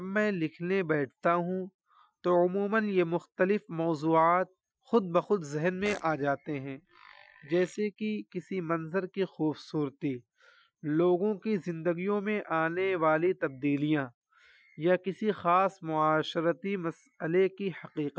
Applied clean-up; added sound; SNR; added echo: classical method Wiener filter.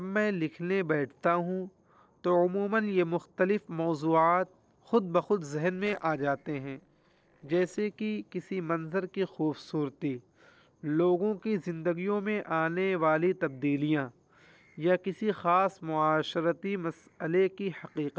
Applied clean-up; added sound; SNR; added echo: neural separator model SepFormer DNS4.